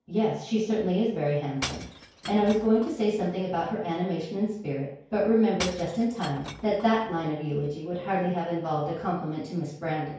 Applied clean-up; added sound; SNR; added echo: none; Shatter / Crushing; 16 dB; reverberation time 0.5 s.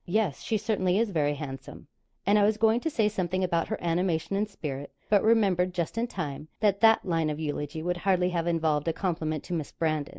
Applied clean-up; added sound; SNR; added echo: none; none; none; none.